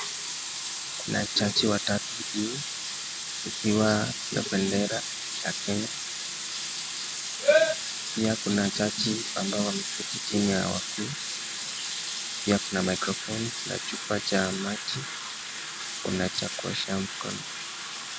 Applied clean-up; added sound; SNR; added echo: none; Sink (filling or washing) / Water tap, faucet; 4 dB; none.